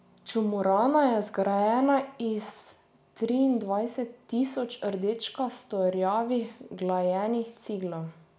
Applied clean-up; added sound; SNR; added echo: none; none; none; none.